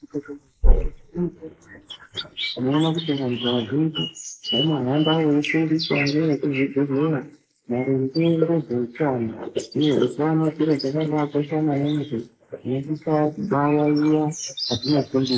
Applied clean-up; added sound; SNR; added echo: neural mask model Resemble Enhance denoiser.